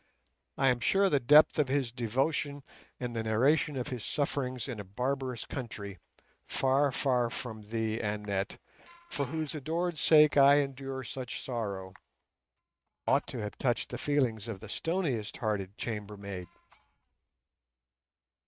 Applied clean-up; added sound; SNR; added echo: neural mask model RNNoise.